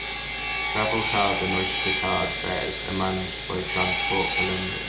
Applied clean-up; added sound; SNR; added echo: none; Sawing; -3 dB; reverberation time 0.2 s.